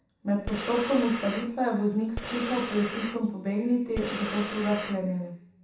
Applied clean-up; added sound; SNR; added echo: none; Breathing; 8 dB; reverberation time 0.7 s.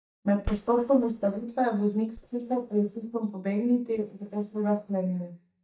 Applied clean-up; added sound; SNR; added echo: neural mask model DeepFilterNet 3.